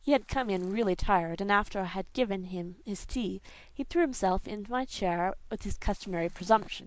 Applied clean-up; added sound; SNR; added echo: neural mask model Resemble Enhance denoiser.